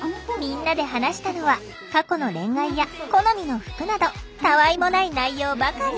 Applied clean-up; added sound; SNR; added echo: none; none; none; none.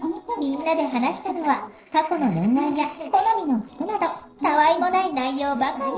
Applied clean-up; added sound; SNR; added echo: neural separator model SepFormer DNS4.